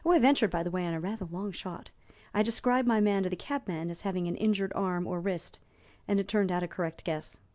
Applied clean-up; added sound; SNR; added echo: none; none; none; none.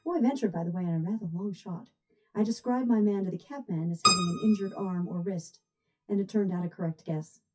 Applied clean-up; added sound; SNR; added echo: classical method WPE with log-MMSE.